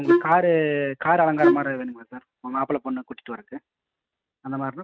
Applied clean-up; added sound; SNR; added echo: neural mask model RNNoise.